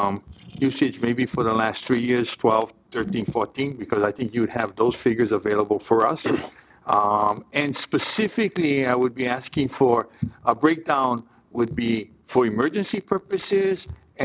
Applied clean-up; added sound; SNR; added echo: none; none; none; none.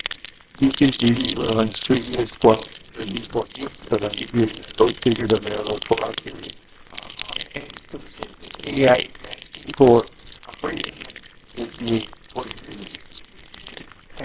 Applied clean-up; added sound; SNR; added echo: neural separator model SepFormer WHAMR!.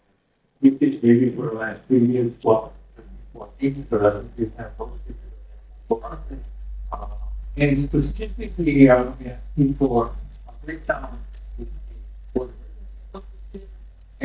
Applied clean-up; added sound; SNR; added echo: neural mask model DeepFilterNet 3.